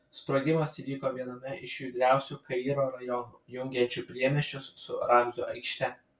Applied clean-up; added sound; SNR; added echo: none; none; none; none.